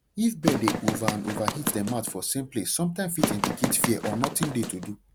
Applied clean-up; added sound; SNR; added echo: none; Run; 1 dB; none.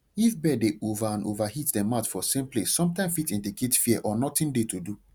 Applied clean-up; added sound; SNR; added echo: none; none; none; none.